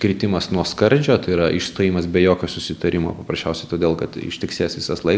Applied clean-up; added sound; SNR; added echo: none; none; none; none.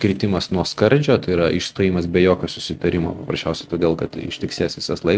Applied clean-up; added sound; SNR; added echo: neural mask model RNNoise.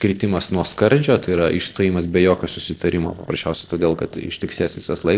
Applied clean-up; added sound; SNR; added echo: neural separator model SepFormer DNS4.